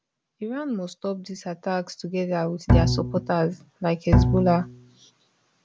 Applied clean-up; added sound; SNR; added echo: none; Bowed string instrument; -4 dB; none.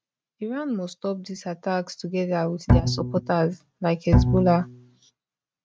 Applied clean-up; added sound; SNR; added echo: neural mask model RNNoise.